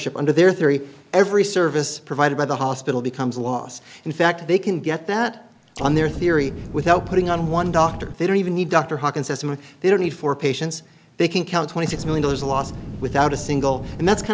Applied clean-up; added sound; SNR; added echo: none; Explosion; 10 dB; none.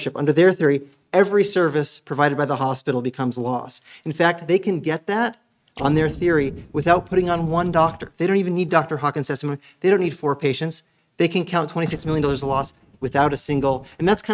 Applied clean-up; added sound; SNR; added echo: neural mask model RNNoise.